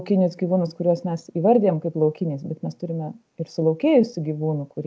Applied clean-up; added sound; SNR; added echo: none; none; none; none.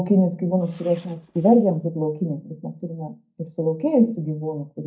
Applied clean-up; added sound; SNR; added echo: neural mask model DeepFilterNet 3.